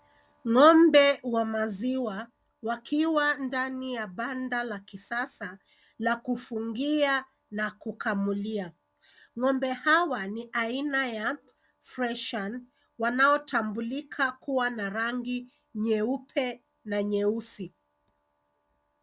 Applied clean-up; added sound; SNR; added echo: none; none; none; none.